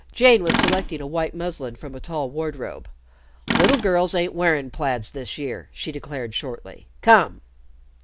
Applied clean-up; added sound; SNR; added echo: none; Tools; 6 dB; none.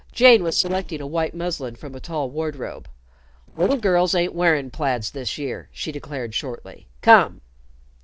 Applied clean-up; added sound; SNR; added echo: neural separator model SepFormer DNS4.